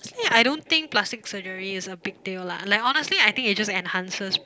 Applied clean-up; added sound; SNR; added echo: none; none; none; none.